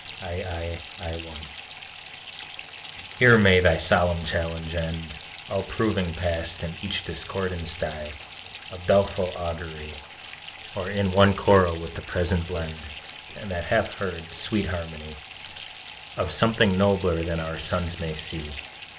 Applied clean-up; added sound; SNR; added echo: none; Fill (with liquid) / Bathtub (filling or washing); 14 dB; none.